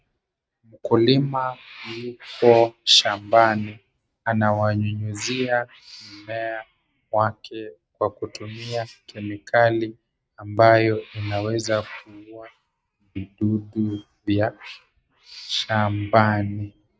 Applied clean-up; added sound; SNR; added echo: neural mask model RNNoise.